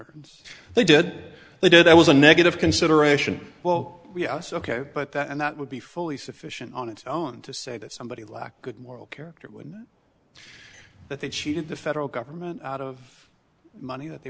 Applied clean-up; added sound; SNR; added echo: none; none; none; none.